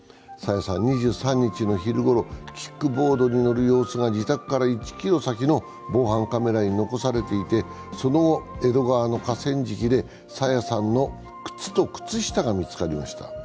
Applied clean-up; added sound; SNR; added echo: none; none; none; none.